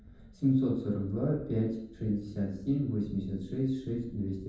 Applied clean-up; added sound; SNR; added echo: none; Wind; 20 dB; reverberation time 0.9 s.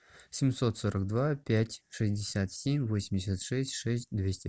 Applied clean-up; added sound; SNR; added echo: none; none; none; none.